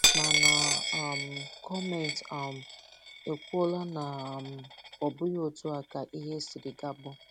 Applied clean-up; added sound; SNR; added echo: none; Coin (dropping); -3 dB; none.